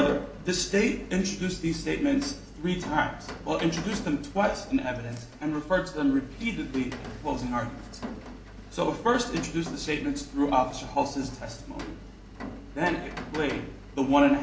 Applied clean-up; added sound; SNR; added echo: none; Rain; 13 dB; reverberation time 0.6 s.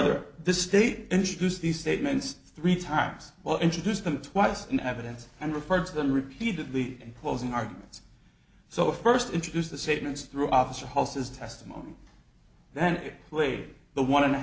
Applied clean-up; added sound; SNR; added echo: none; none; none; none.